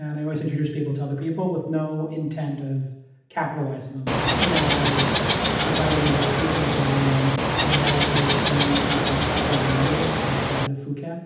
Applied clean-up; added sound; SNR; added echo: none; Water / Bird; -5 dB; reverberation time 0.8 s.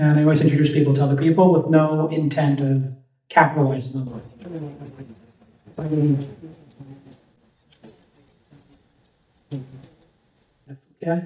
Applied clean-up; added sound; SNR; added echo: neural mask model DeepFilterNet 3.